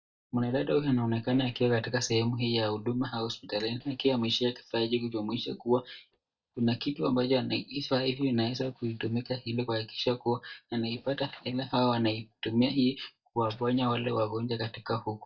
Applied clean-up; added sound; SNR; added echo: neural mask model DeepFilterNet 3.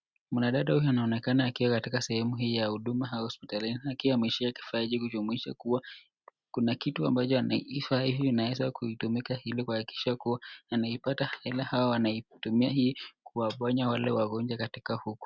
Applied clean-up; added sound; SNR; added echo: none; none; none; none.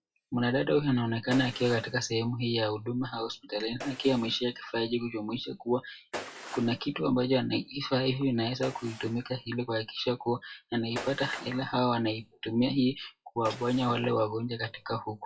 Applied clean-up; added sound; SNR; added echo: classical method WPE with log-MMSE.